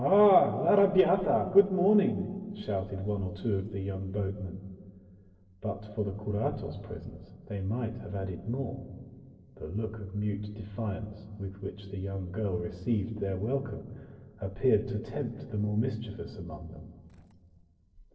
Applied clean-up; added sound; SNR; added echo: neural separator model SepFormer DNS4.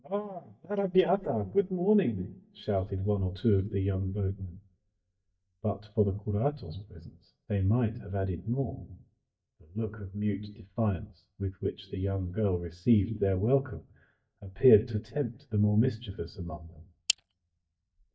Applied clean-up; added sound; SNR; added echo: neural mask model DeepFilterNet 3.